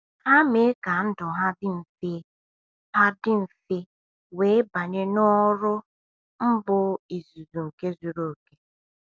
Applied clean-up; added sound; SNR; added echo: none; none; none; none.